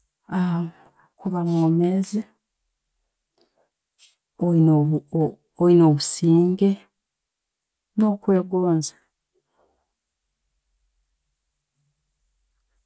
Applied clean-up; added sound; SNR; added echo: none; none; none; none.